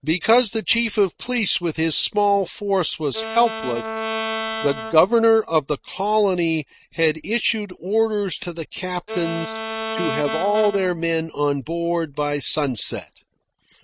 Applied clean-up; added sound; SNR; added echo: neural mask model RNNoise.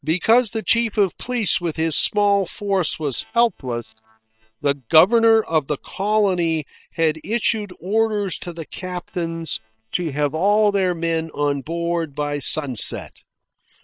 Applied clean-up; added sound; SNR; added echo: neural separator model SepFormer WHAM!.